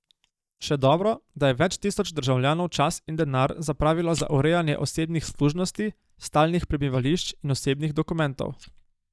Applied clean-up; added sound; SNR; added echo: neural mask model DeepFilterNet 3.